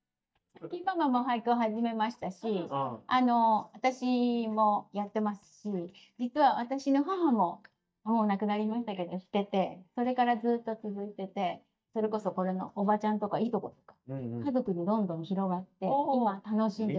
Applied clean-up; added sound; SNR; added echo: neural mask model DeepFilterNet 3.